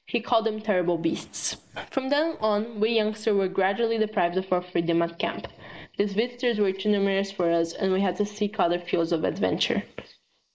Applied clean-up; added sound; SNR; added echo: neural mask model Resemble Enhance denoiser.